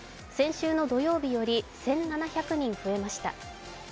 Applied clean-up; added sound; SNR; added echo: none; none; none; none.